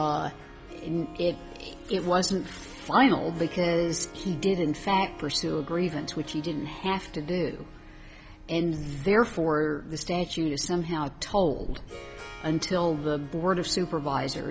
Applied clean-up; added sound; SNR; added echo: none; Boom + Harp; 17 dB; none.